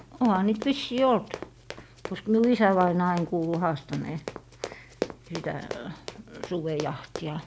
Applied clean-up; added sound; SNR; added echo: none; Run; 14 dB; none.